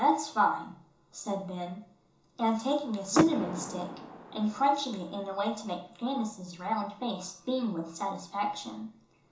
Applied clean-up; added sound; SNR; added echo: none; Door / Car; 4 dB; reverberation time 0.7 s.